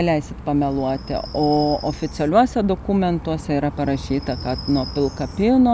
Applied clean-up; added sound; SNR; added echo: none; Chirp, tweet; 19 dB; none.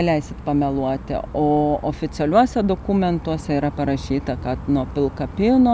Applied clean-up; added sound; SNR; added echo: none; none; none; none.